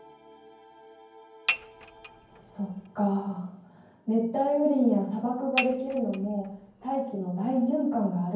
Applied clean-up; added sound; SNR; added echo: none; Dishes, pots, and pans / Chink, clink; 7 dB; reverberation time 0.9 s.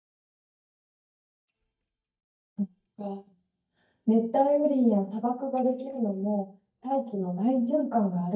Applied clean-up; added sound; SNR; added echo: neural mask model DeepFilterNet 3.